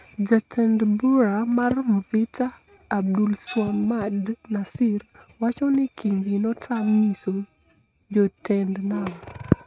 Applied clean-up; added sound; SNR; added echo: neural mask model RNNoise.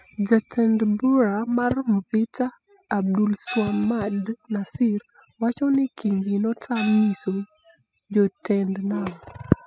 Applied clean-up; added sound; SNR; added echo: classical method spectral subtraction.